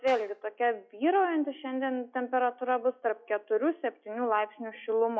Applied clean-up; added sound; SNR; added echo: classical method log-MMSE.